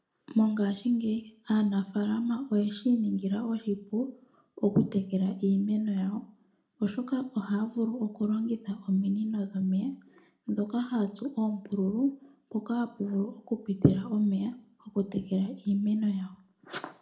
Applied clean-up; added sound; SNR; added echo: none; none; none; reverberation time 0.3 s.